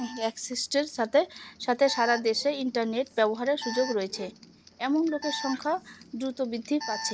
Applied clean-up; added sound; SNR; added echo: none; Alarm; 14 dB; none.